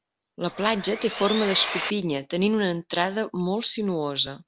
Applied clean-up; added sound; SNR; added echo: none; Sawing; 6 dB; none.